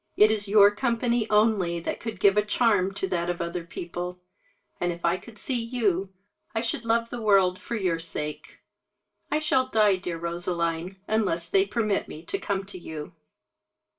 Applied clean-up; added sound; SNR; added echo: none; none; none; reverberation time 0.2 s.